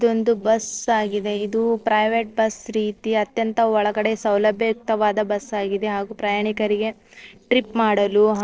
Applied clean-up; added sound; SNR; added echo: neural separator model SepFormer DNS4.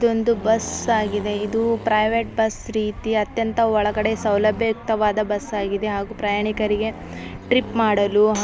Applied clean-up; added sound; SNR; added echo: none; Accelerating, revving, vroom; 14 dB; none.